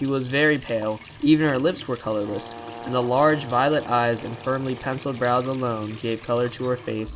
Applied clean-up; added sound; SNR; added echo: none; Trickle, dribble / Sink (filling or washing) / Water tap, faucet + Brass instrument; 16 dB; none.